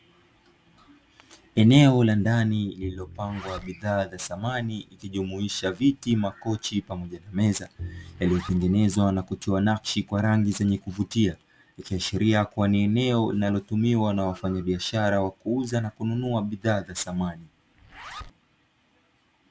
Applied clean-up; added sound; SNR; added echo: none; Zipper (clothing) + Bowed string instrument; 20 dB; none.